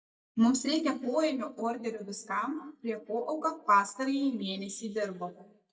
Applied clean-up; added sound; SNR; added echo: neural mask model DeepFilterNet 3.